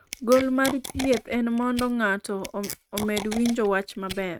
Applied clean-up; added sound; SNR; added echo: neural mask model RNNoise.